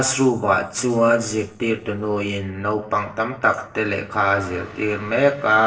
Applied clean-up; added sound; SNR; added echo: neural separator model SepFormer DNS4.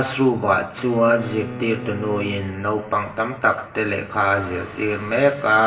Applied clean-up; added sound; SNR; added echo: none; Bowed string instrument; 14 dB; reverberation time 0.7 s.